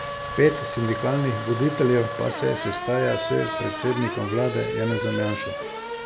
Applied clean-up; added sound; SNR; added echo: none; Race car, auto racing / Accelerating, revving, vroom; 5 dB; none.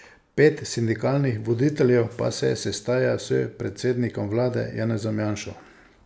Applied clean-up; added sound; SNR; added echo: none; none; none; none.